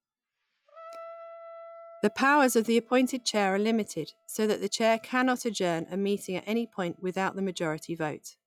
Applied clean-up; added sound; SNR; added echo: classical method log-MMSE.